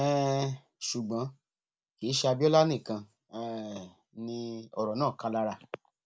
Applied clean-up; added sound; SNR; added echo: none; none; none; none.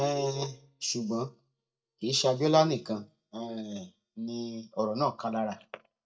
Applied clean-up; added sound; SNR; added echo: neural mask model DeepFilterNet 3.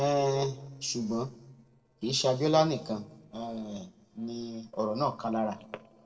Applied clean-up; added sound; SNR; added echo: neural separator model SepFormer DNS4.